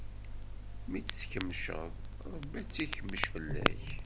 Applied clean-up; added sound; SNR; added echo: none; Crackle; -3 dB; none.